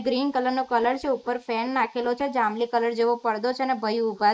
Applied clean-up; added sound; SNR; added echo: neural mask model Resemble Enhance denoiser.